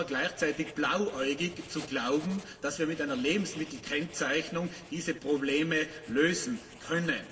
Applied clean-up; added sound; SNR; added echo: none; Writing; 19 dB; reverberation time 3.0 s.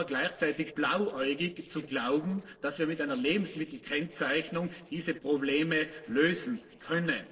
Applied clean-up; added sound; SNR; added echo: neural separator model SepFormer DNS4.